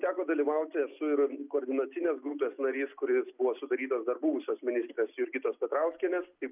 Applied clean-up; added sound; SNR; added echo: none; none; none; none.